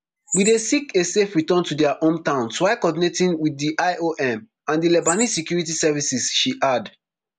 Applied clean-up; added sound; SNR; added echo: none; Chirp, tweet; 12 dB; none.